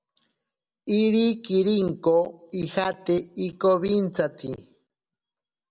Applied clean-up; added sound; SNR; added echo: none; none; none; none.